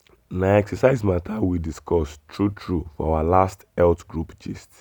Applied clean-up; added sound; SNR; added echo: none; none; none; none.